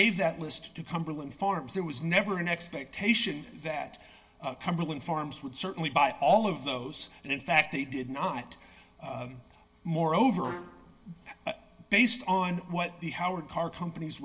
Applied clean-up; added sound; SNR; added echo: none; Trumpet; 14 dB; reverberation time 0.2 s.